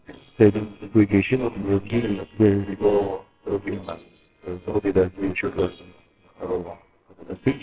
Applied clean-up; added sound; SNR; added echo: neural separator model SepFormer WHAMR!.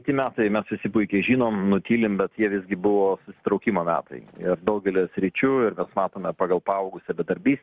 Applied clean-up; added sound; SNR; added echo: none; none; none; none.